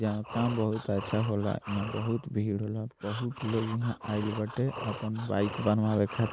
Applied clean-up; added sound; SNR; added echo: none; Breathing; 12 dB; none.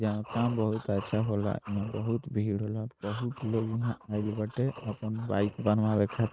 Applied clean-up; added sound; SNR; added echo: neural mask model RNNoise.